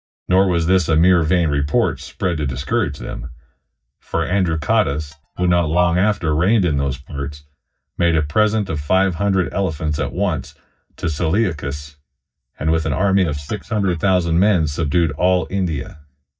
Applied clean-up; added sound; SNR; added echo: neural mask model DeepFilterNet 3.